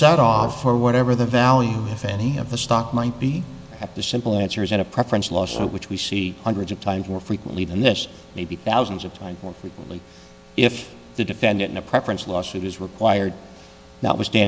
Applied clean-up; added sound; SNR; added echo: none; Brass instrument; 13 dB; none.